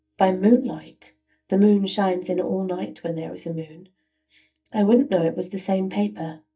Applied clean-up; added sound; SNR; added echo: neural mask model DeepFilterNet 3.